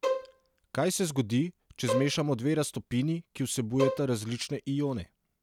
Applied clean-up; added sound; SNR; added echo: none; Bowed string instrument; 5 dB; none.